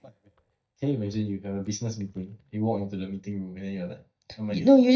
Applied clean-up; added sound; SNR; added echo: neural mask model DeepFilterNet 3.